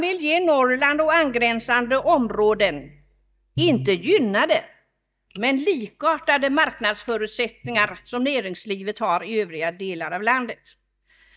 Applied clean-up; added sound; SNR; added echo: neural mask model DeepFilterNet 3.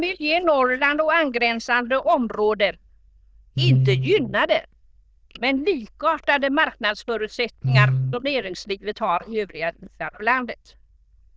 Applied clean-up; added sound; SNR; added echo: neural diffusion model UNIVERSE++.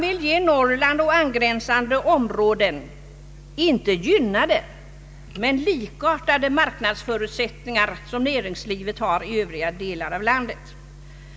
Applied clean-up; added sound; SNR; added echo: none; none; none; none.